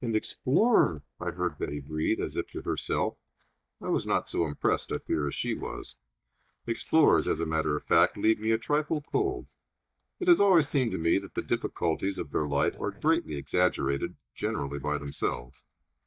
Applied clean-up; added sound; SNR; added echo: neural mask model DeepFilterNet 3.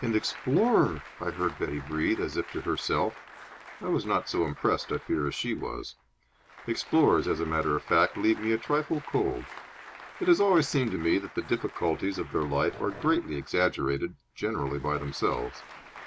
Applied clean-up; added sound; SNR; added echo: none; Growling + Applause; 18 dB; none.